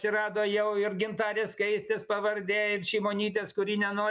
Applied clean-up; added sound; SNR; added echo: none; none; none; none.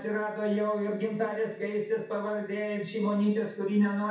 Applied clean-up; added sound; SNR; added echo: none; none; none; reverberation time 0.6 s.